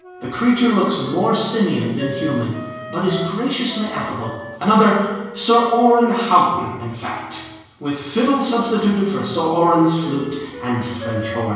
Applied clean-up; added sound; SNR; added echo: none; Wind instrument, woodwind instrument; 15 dB; reverberation time 1.0 s.